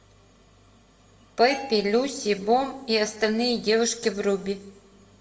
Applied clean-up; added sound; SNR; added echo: none; Bell; 17 dB; reverberation time 1.3 s.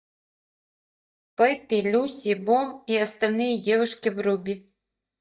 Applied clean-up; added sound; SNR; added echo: neural mask model DeepFilterNet 3.